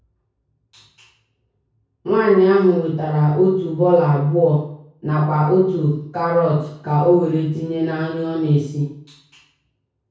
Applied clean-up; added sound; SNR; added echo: none; none; none; reverberation time 0.6 s.